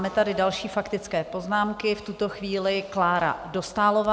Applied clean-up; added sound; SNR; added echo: none; none; none; none.